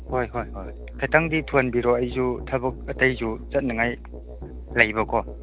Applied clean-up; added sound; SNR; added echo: none; Musical instrument; 12 dB; none.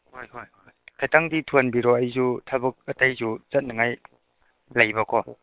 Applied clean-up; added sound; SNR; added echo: neural separator model SepFormer WHAM!.